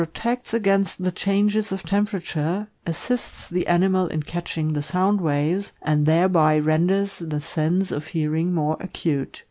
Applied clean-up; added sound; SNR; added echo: none; none; none; none.